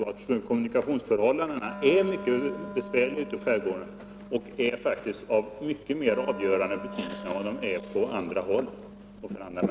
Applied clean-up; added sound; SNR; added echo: none; Wind instrument, woodwind instrument; 14 dB; none.